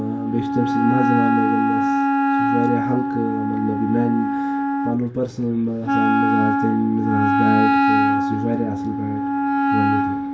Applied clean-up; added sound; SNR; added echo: none; Wind instrument, woodwind instrument; -3 dB; reverberation time 0.3 s.